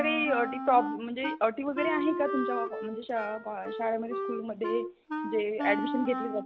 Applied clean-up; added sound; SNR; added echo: none; Wind instrument, woodwind instrument; 4 dB; none.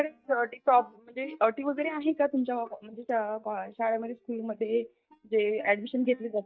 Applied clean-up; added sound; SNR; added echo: neural mask model DeepFilterNet 3.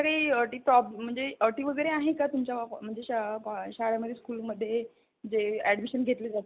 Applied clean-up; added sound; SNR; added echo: none; none; none; none.